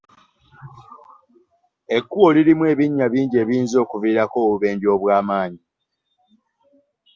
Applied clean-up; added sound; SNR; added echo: none; none; none; none.